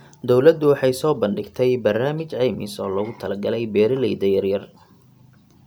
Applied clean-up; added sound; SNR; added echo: none; none; none; none.